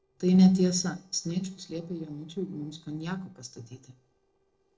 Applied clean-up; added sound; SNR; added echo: neural separator model SepFormer DNS4.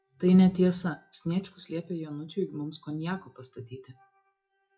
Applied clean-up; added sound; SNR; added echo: classical method WPE with log-MMSE.